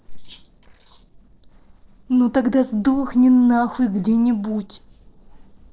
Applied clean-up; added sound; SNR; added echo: neural separator model SepFormer DNS4.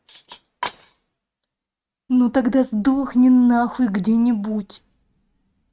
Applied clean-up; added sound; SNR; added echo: neural mask model RNNoise.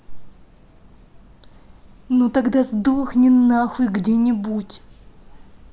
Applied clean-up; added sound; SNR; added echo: none; none; none; none.